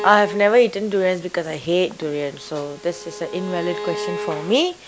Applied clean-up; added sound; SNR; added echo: none; Bowed string instrument; 12 dB; none.